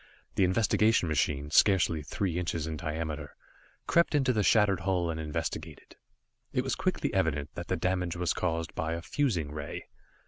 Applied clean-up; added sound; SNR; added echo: none; none; none; none.